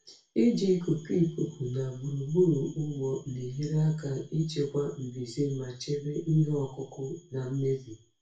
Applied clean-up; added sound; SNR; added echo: none; none; none; reverberation time 0.3 s.